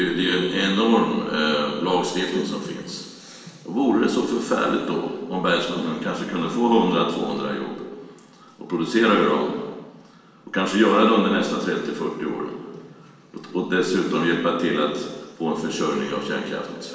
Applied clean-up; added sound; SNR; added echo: none; none; none; reverberation time 1.3 s.